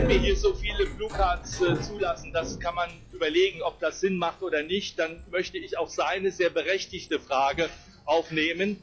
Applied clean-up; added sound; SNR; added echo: classical method log-MMSE.